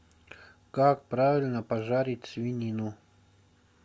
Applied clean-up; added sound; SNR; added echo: none; none; none; none.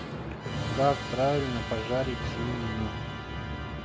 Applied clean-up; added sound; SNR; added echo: none; Musical instrument; 2 dB; none.